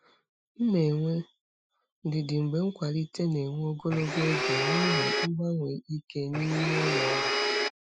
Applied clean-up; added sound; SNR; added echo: classical method Wiener filter.